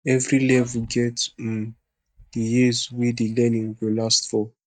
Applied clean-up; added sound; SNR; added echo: neural mask model DeepFilterNet 3.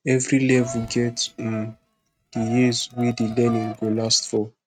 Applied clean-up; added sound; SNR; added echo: neural mask model RNNoise.